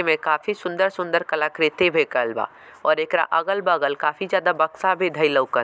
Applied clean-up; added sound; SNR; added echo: none; none; none; none.